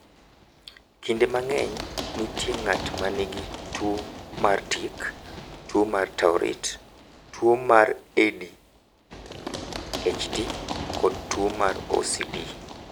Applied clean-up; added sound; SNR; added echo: none; Run; 10 dB; none.